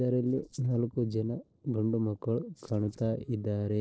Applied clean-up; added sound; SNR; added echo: neural separator model SepFormer DNS4.